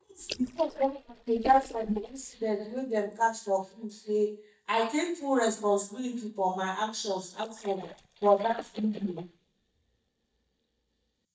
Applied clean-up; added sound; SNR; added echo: neural mask model DeepFilterNet 3.